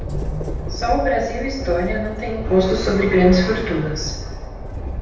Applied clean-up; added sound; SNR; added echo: none; Train; 6 dB; reverberation time 0.8 s.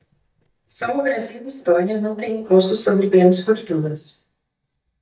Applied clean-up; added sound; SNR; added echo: neural mask model DeepFilterNet 3.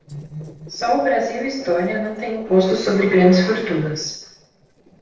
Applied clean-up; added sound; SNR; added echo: neural separator model SepFormer DNS4.